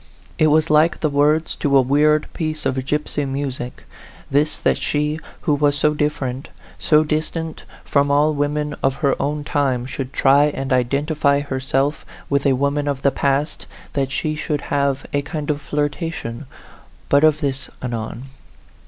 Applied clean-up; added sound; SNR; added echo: none; none; none; none.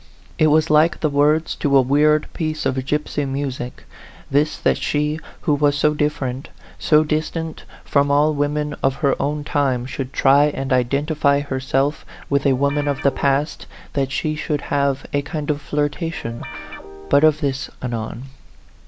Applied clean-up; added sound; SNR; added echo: none; Guitar; 16 dB; none.